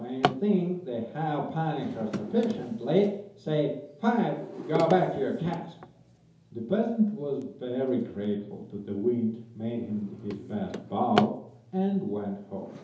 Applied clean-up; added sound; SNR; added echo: none; Drawer open or close; 10 dB; reverberation time 2.8 s.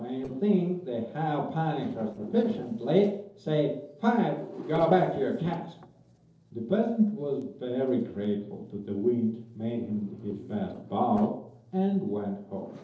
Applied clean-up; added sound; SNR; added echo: neural separator model SepFormer DNS4.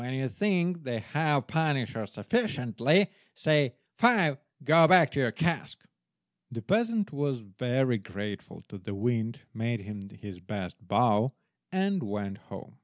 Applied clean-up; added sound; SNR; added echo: none; none; none; none.